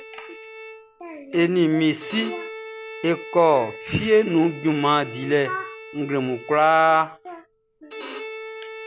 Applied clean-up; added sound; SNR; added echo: none; Bowed string instrument; 15 dB; none.